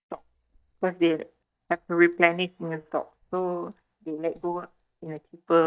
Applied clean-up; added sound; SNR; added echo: neural mask model DeepFilterNet 3.